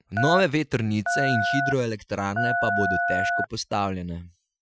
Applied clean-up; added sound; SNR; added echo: classical method Wiener filter.